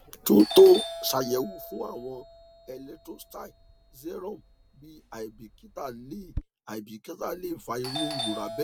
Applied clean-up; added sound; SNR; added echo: none; Doorbell; 13 dB; none.